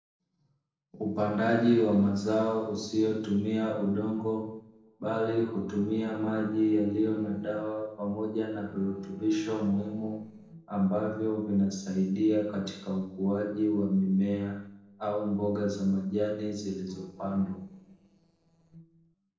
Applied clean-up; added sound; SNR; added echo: neural separator model SepFormer DNS4.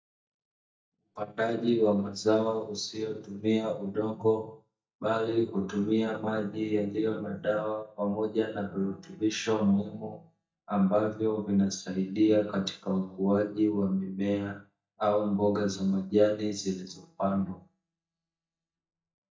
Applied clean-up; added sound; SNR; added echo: neural mask model DeepFilterNet 3.